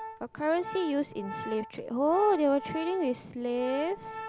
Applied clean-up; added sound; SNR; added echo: none; Organ; 12 dB; none.